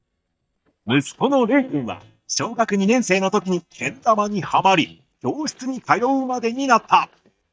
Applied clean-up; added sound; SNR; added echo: neural mask model DeepFilterNet 3.